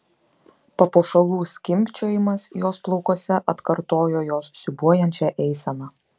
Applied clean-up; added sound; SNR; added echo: none; none; none; none.